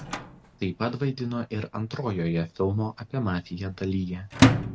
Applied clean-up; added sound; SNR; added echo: none; Microwave oven; 0 dB; none.